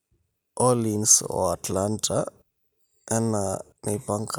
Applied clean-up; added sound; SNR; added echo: none; none; none; none.